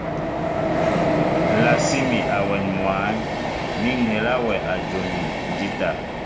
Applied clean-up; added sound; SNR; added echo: none; Train; -2 dB; reverberation time 0.5 s.